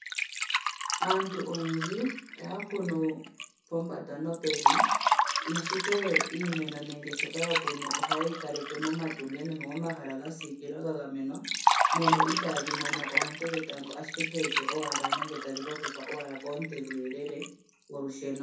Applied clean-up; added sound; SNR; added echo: none; Liquid; -3 dB; reverberation time 0.6 s.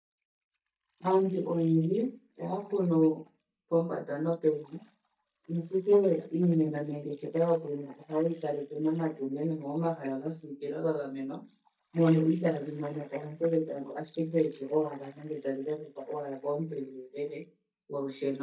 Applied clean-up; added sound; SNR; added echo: neural mask model DeepFilterNet 3.